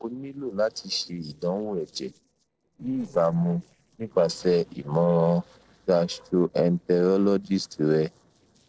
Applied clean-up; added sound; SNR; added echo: neural separator model SepFormer DNS4.